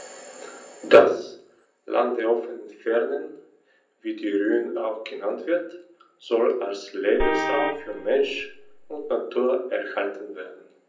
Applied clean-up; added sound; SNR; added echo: none; Vehicle horn, car horn, honking; 4 dB; reverberation time 0.6 s.